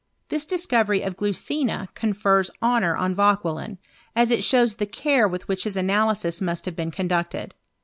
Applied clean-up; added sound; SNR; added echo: none; none; none; none.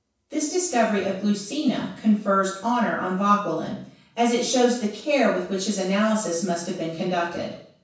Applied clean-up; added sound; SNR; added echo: none; none; none; reverberation time 0.7 s.